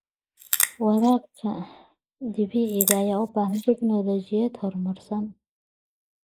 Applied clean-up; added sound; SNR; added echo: neural mask model Resemble Enhance denoiser.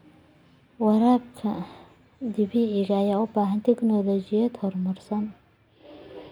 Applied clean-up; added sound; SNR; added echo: none; none; none; none.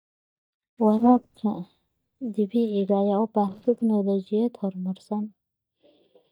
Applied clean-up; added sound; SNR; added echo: neural mask model DeepFilterNet 3.